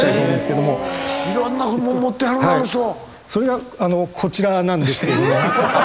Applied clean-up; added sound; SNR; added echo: none; none; none; none.